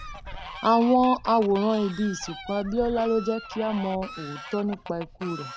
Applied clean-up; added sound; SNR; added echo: none; Fowl; 14 dB; none.